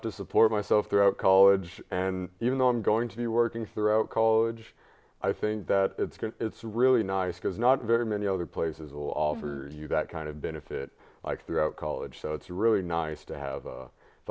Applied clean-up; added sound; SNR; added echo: none; none; none; none.